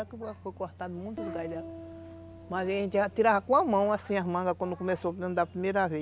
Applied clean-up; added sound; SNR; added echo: none; Piano; 14 dB; none.